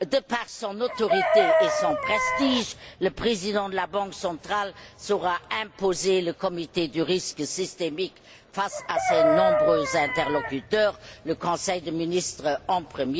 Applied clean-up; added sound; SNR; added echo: none; Chicken, rooster; 2 dB; none.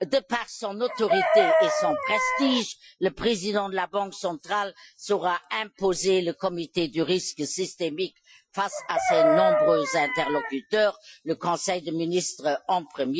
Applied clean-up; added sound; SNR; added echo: classical method Wiener filter.